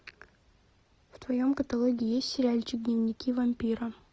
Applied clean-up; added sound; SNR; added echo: none; none; none; none.